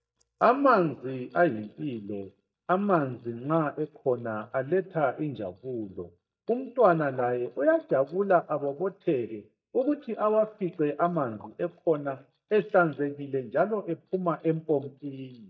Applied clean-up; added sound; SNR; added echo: neural mask model DeepFilterNet 3.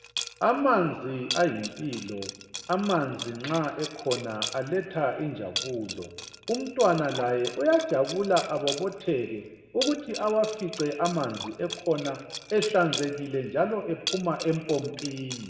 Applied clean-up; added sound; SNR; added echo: none; Liquid; 11 dB; reverberation time 1.2 s.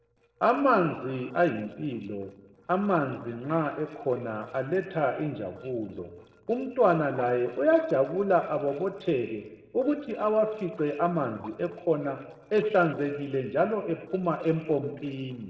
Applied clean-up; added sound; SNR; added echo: neural separator model SepFormer DNS4.